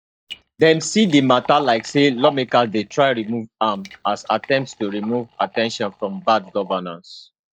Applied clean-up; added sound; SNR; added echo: neural mask model DeepFilterNet 3.